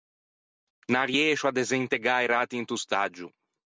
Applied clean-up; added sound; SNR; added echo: none; none; none; none.